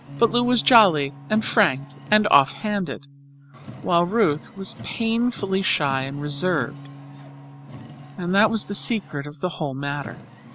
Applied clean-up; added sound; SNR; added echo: none; Car + Bass guitar; 17 dB; none.